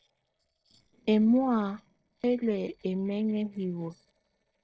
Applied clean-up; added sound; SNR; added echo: neural separator model SepFormer DNS4.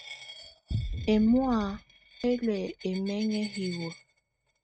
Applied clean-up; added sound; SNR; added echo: neural mask model RNNoise.